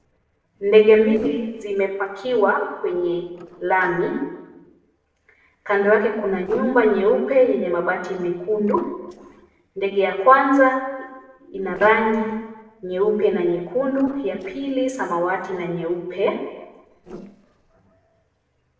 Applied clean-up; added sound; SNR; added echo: neural separator model SepFormer DNS4.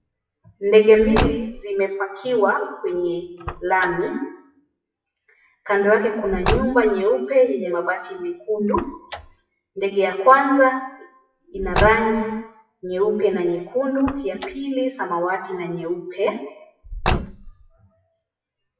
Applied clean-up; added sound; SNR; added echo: classical method WPE with log-MMSE.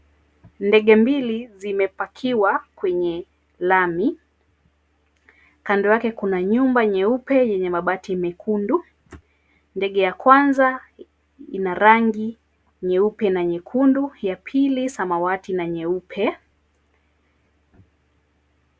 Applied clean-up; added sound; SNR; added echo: none; none; none; none.